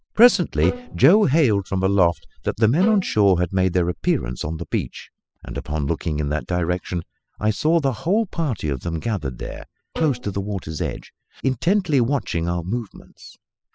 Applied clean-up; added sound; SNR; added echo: classical method spectral subtraction.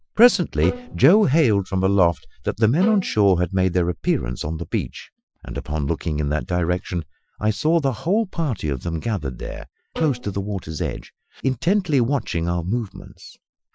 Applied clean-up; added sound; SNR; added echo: classical method Wiener filter.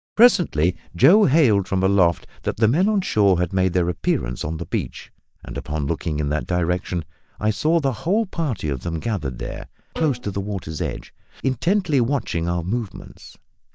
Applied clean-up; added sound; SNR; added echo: neural mask model DeepFilterNet 3.